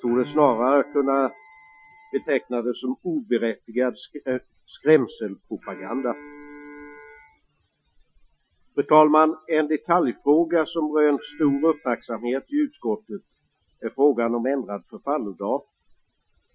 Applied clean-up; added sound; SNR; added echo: classical method Wiener filter.